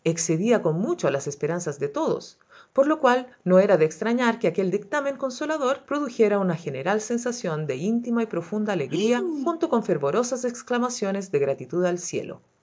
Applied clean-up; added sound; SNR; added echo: neural mask model Resemble Enhance denoiser.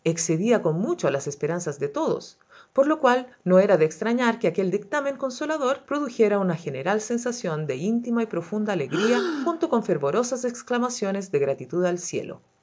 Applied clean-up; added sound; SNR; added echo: none; Breathing; 7 dB; none.